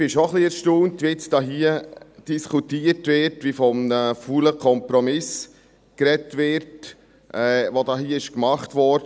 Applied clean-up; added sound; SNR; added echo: none; none; none; none.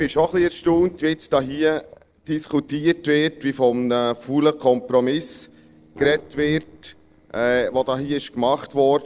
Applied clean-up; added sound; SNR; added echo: neural separator model SepFormer DNS4.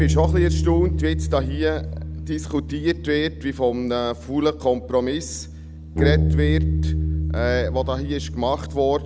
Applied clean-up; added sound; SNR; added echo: none; Bass guitar; 0 dB; none.